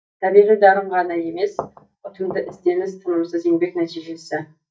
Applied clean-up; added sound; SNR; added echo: neural mask model DeepFilterNet 3.